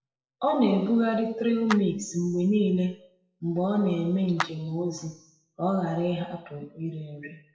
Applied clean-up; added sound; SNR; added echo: classical method WPE with log-MMSE.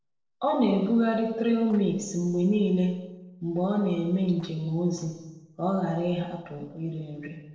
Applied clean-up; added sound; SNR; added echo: neural separator model SepFormer DNS4.